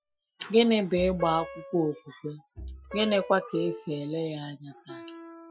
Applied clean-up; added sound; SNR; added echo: classical method Wiener filter.